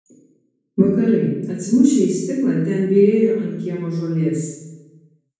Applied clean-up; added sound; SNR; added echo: none; none; none; reverberation time 1.1 s.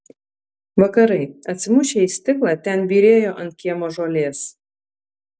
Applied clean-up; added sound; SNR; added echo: none; none; none; none.